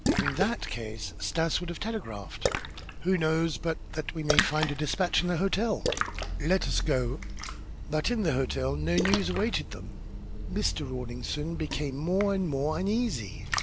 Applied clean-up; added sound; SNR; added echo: none; Splash, splatter; 3 dB; none.